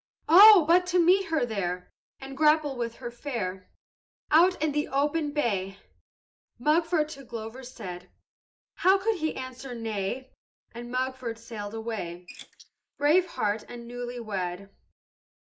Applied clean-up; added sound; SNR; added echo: neural mask model Resemble Enhance denoiser.